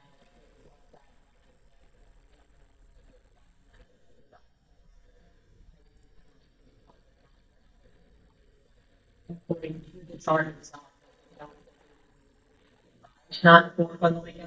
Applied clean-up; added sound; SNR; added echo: neural mask model DeepFilterNet 3.